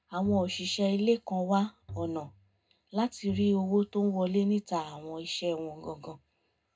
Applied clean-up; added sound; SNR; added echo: none; Bowed string instrument; 16 dB; reverberation time 0.2 s.